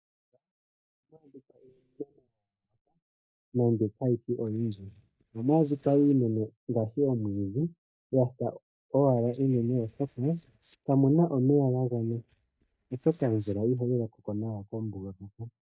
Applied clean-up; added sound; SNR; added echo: neural mask model DeepFilterNet 3.